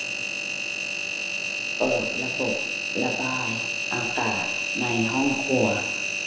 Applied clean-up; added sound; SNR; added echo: none; Engine; -1 dB; reverberation time 0.8 s.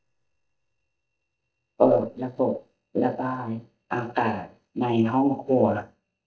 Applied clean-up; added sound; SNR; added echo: neural mask model DeepFilterNet 3.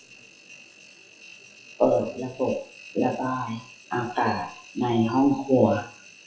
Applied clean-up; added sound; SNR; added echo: classical method WPE with log-MMSE.